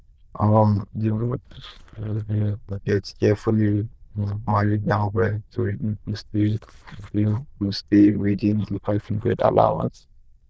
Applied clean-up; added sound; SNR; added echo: neural diffusion model UNIVERSE++.